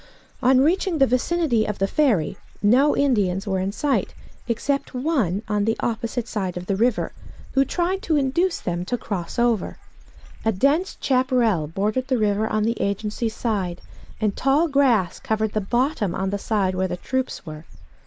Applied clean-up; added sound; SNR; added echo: none; Bird / Dog; 15 dB; none.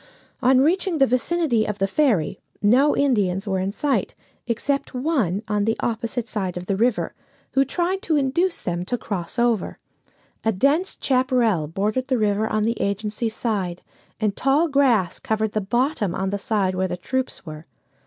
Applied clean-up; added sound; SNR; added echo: none; none; none; none.